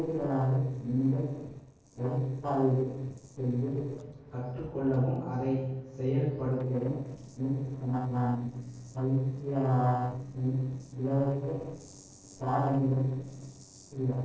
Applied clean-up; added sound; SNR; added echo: neural separator model SepFormer DNS4.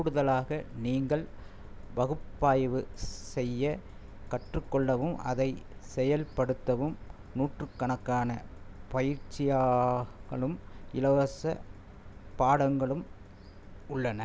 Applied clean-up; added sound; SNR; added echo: none; none; none; none.